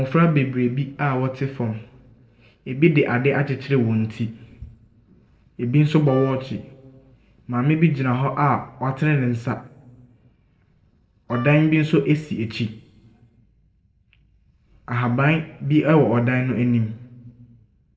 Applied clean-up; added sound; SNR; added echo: neural separator model SepFormer DNS4.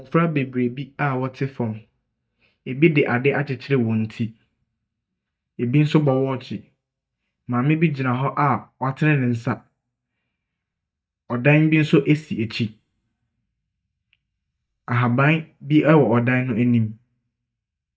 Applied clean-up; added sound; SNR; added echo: neural mask model DeepFilterNet 3.